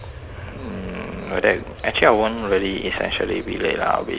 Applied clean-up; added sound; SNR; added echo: none; Aircraft; 15 dB; none.